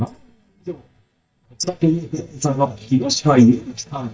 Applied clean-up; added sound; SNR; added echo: neural mask model DeepFilterNet 3.